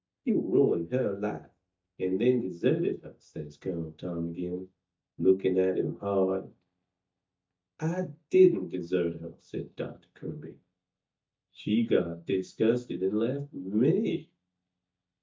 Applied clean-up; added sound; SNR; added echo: neural mask model DeepFilterNet 3.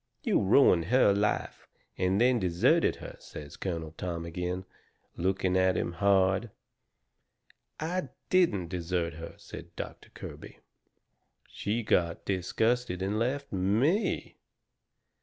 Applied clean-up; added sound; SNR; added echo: none; none; none; none.